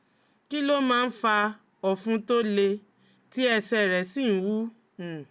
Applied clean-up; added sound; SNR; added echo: none; none; none; none.